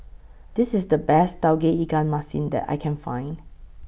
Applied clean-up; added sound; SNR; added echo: none; none; none; none.